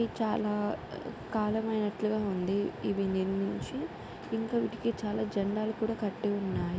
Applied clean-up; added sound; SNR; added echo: none; none; none; none.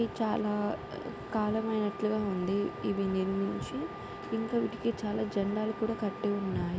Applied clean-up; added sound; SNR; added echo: none; Wind instrument, woodwind instrument; 15 dB; none.